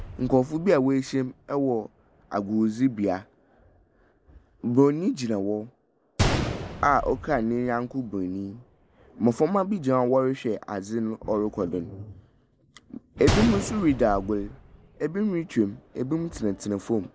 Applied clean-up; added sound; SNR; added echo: none; Gunshot, gunfire; 10 dB; none.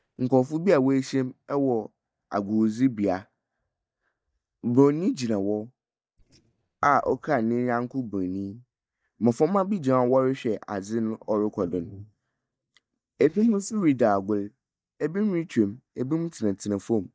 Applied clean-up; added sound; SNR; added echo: neural mask model DeepFilterNet 3.